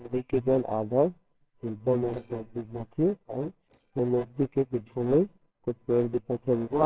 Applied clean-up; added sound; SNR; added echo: neural separator model SepFormer WHAMR!.